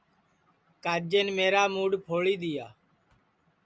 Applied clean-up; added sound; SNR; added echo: none; none; none; none.